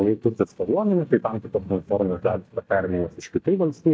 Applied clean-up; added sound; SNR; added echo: neural mask model DeepFilterNet 3.